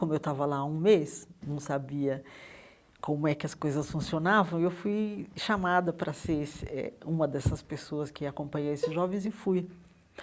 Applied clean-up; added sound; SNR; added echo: none; Cowbell; 9 dB; none.